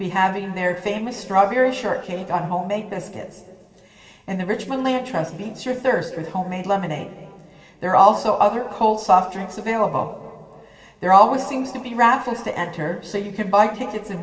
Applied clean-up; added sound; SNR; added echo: none; none; none; reverberation time 2.2 s.